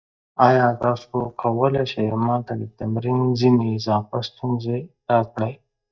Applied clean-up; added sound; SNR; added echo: neural mask model DeepFilterNet 3.